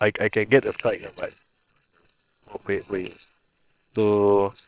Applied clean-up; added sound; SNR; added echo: neural separator model SepFormer WHAM!.